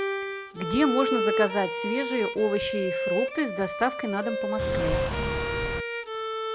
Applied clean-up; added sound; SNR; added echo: none; Bowed string instrument + Engine / Car; 0 dB; none.